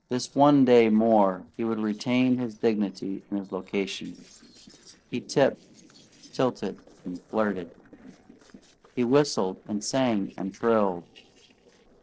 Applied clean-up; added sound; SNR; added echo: neural separator model SepFormer DNS4.